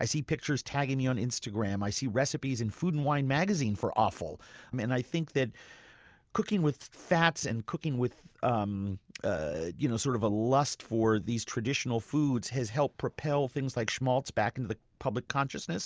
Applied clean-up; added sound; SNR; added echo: none; none; none; none.